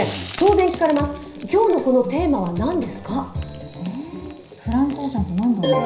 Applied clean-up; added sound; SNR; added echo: none; Frying (food); 18 dB; reverberation time 0.5 s.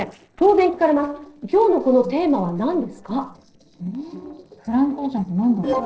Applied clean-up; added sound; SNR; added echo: neural separator model SepFormer DNS4.